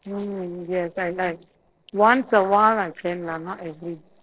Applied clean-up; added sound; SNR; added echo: neural separator model SepFormer DNS4.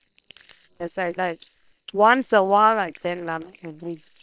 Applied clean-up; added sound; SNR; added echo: neural separator model SepFormer WHAM!.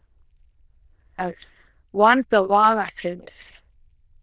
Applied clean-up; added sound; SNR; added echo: neural diffusion model UNIVERSE++.